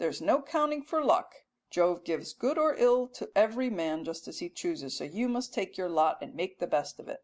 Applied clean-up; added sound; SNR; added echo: none; none; none; none.